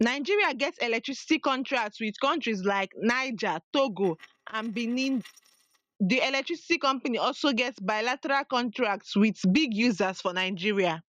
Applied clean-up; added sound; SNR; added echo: neural mask model RNNoise.